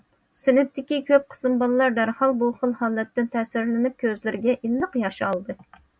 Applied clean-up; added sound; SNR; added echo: none; none; none; none.